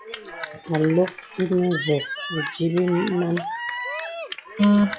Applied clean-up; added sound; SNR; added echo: classical method log-MMSE.